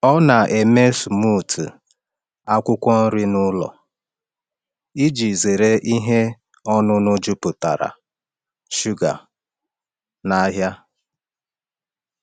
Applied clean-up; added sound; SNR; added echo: none; none; none; none.